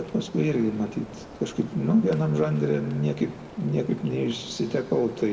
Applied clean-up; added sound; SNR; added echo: none; Rain; 19 dB; reverberation time 1.4 s.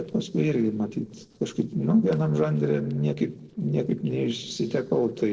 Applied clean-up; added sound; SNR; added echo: neural separator model SepFormer DNS4.